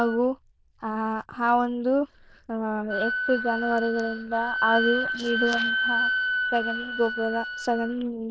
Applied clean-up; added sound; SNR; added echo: neural diffusion model UNIVERSE++.